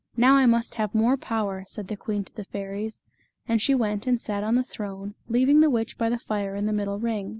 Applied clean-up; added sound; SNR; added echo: none; none; none; none.